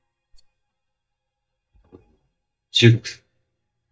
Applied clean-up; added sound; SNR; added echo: neural mask model DeepFilterNet 3.